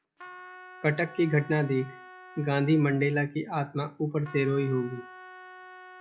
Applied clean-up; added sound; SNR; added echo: none; Trumpet; 19 dB; none.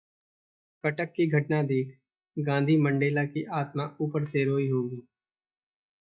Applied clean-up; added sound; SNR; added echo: neural mask model DeepFilterNet 3.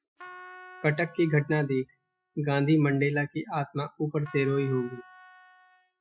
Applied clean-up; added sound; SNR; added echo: classical method spectral subtraction.